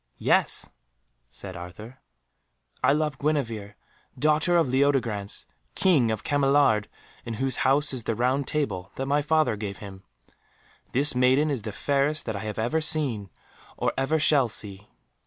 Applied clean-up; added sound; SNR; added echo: none; none; none; none.